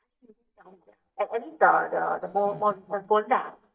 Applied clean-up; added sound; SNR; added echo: neural mask model DeepFilterNet 3.